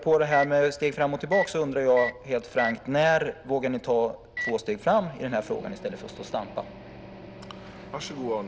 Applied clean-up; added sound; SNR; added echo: none; Microwave oven; 13 dB; none.